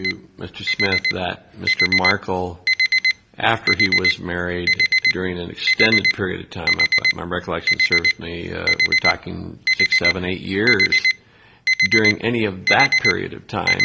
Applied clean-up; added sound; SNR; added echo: none; Alarm; -4 dB; none.